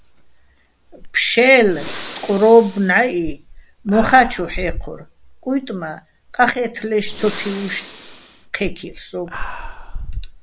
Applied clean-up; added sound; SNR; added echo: none; Breathing; 11 dB; none.